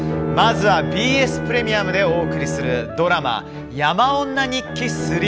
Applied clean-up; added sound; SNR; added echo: none; Bowed string instrument; 5 dB; none.